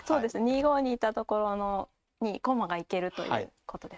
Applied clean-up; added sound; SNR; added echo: neural mask model RNNoise.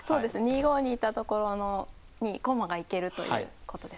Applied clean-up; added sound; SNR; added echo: none; Mechanisms + Water; 18 dB; none.